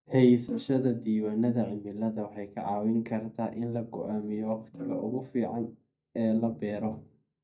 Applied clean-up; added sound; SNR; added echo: neural mask model DeepFilterNet 3.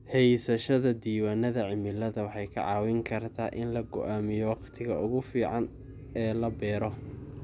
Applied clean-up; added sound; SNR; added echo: none; none; none; none.